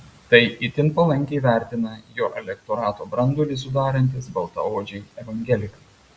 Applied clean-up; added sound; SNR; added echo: none; none; none; none.